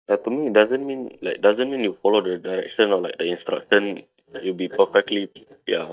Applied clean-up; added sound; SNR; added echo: neural mask model DeepFilterNet 3.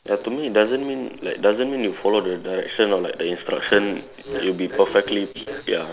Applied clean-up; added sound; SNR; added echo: none; none; none; none.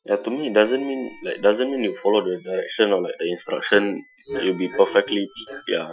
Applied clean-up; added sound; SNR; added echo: classical method Wiener filter.